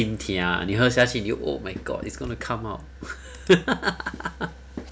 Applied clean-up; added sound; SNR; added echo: none; none; none; none.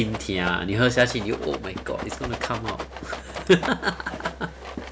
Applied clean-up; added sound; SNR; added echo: none; Rattle; 10 dB; none.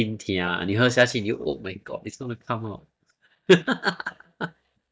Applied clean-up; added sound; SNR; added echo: neural mask model DeepFilterNet 3.